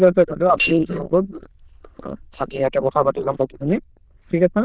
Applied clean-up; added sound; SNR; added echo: neural diffusion model UNIVERSE++.